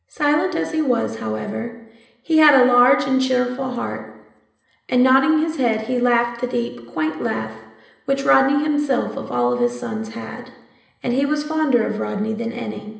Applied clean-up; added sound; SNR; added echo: none; none; none; reverberation time 0.9 s.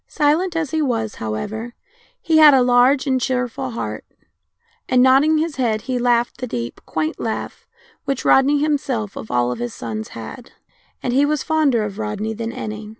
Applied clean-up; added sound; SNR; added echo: none; none; none; none.